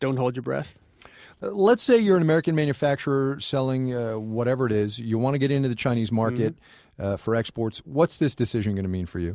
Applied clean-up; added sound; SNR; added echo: none; none; none; none.